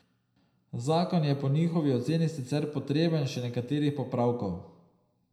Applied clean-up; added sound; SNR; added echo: none; none; none; reverberation time 0.7 s.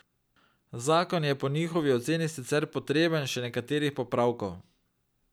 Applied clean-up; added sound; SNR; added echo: none; none; none; none.